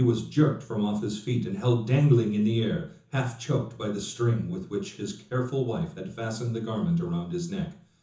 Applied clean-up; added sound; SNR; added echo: none; none; none; reverberation time 0.6 s.